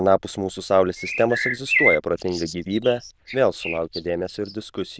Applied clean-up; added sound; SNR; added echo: neural diffusion model UNIVERSE++.